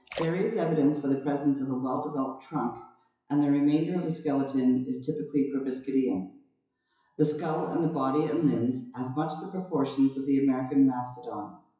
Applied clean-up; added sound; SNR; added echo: classical method WPE with log-MMSE.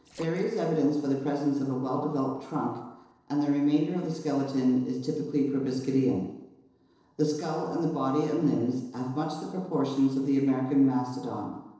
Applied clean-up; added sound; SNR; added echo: neural separator model SepFormer DNS4.